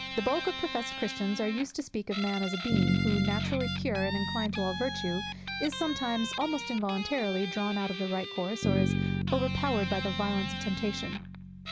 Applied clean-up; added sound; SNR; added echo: none; Guitar + Bass guitar; 2 dB; none.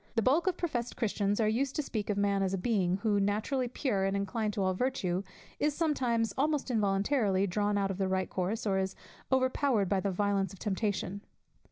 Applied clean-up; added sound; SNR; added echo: none; none; none; none.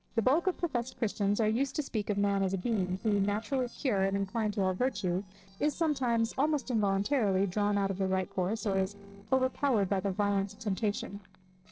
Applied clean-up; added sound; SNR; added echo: neural separator model SepFormer DNS4.